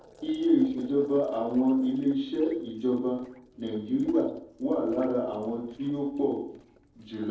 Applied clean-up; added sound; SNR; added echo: neural separator model SepFormer DNS4.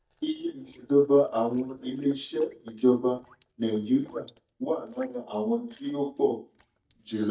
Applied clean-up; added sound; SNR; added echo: neural mask model DeepFilterNet 3.